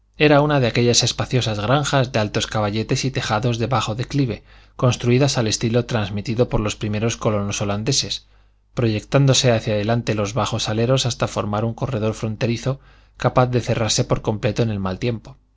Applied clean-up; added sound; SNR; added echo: none; none; none; none.